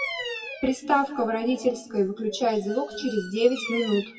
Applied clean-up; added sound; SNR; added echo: classical method WPE with log-MMSE.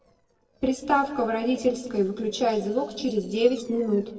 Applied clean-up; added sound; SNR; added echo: neural separator model SepFormer DNS4.